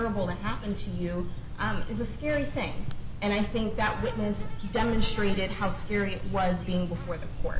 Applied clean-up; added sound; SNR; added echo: none; Insect; 1 dB; none.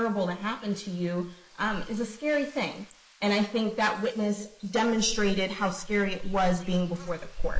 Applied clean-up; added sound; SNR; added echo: neural mask model Resemble Enhance denoiser.